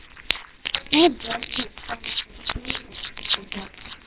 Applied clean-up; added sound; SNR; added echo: neural separator model SepFormer WHAMR!.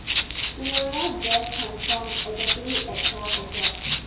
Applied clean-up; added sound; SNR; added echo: none; Rattle (instrument); -5 dB; reverberation time 0.6 s.